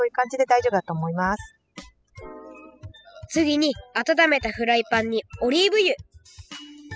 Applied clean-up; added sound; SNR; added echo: classical method spectral subtraction.